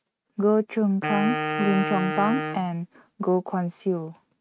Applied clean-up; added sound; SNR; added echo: neural mask model RNNoise.